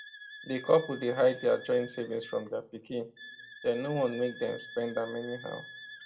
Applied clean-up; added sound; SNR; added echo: none; Wind instrument, woodwind instrument; 16 dB; reverberation time 0.3 s.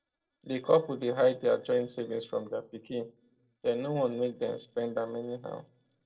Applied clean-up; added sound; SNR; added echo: neural separator model SepFormer DNS4.